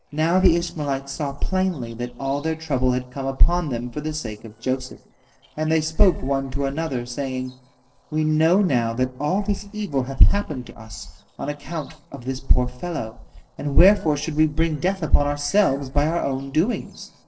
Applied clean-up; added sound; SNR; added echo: neural separator model SepFormer DNS4.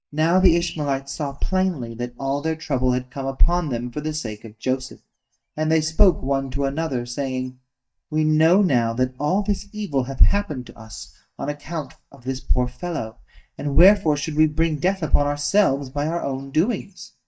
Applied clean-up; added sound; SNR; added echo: neural mask model DeepFilterNet 3.